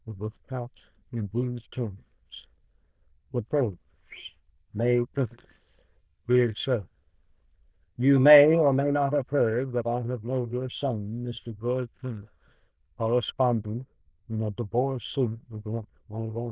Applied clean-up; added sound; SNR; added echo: neural diffusion model UNIVERSE++.